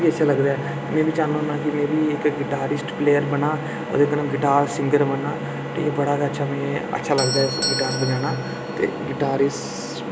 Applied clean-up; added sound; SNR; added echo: none; Doorbell; 14 dB; none.